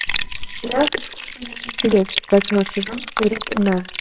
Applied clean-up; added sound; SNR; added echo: neural separator model SepFormer WHAMR!.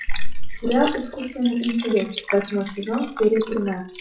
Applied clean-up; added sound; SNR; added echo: classical method WPE with log-MMSE.